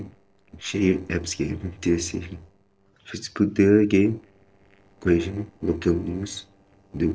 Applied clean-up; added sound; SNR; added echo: neural separator model SepFormer DNS4.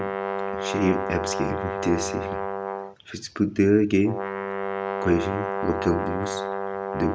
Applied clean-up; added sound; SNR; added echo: none; Brass instrument; 3 dB; none.